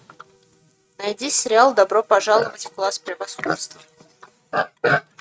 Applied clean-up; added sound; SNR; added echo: neural mask model RNNoise.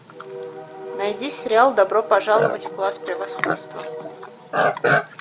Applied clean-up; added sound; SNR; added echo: none; Livestock, farm animals, working animals; 3 dB; none.